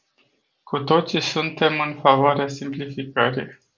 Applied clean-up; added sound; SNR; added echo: none; none; none; none.